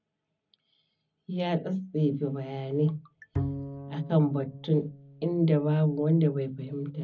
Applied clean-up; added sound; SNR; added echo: none; Bowed string instrument; 10 dB; reverberation time 0.4 s.